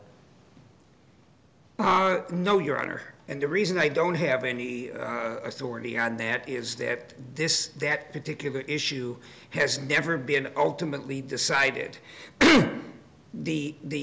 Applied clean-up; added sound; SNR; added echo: none; none; none; none.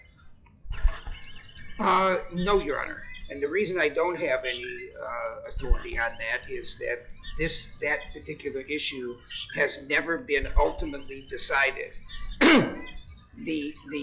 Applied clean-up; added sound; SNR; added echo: classical method log-MMSE.